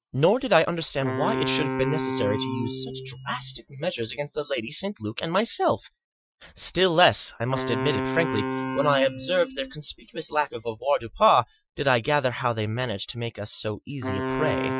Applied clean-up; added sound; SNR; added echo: classical method Wiener filter.